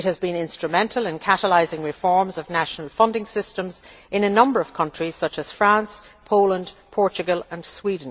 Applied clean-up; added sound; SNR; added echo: none; none; none; none.